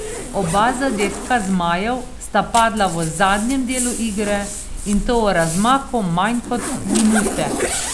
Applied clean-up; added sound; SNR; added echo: none; Zipper (clothing); 6 dB; none.